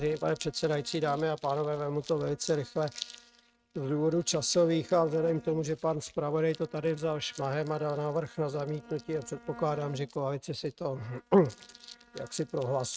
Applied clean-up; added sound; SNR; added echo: neural mask model RNNoise.